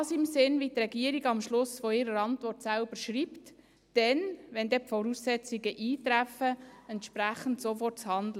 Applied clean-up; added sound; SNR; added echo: none; none; none; none.